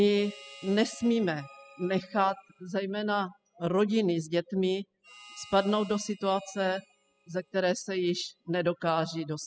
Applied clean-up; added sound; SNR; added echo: classical method spectral subtraction.